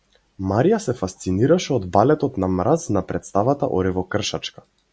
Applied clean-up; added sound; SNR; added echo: none; none; none; none.